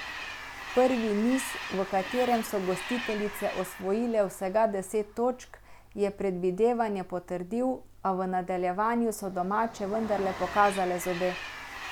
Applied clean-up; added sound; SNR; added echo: none; Train; 13 dB; none.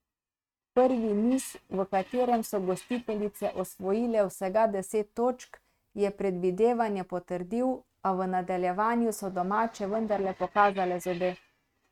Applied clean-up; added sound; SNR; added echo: neural mask model RNNoise.